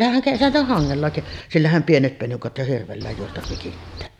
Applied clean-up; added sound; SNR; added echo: none; Bird; 13 dB; none.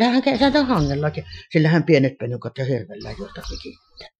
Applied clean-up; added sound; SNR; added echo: classical method Wiener filter.